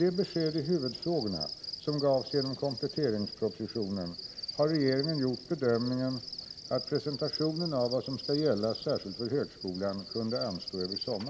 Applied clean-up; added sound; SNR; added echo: none; Cricket; 11 dB; none.